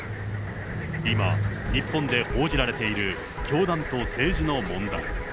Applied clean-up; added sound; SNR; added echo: none; Cricket; 5 dB; none.